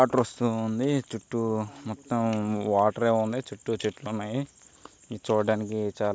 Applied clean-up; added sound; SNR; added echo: none; none; none; none.